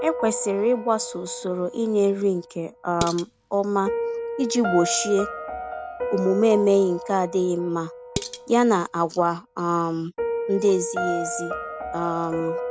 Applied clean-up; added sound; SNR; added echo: none; Piano + Dishes, pots, and pans; 7 dB; none.